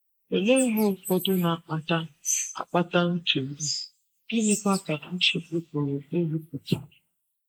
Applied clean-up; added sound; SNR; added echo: neural mask model Resemble Enhance denoiser.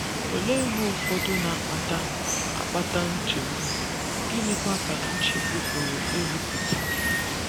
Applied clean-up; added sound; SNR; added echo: none; Water; -3 dB; none.